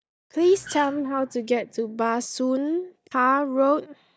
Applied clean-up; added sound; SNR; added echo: neural mask model DeepFilterNet 3.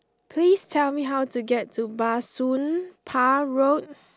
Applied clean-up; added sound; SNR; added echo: none; none; none; none.